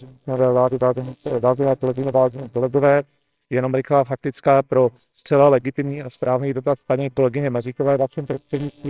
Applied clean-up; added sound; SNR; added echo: neural separator model SepFormer WHAMR!.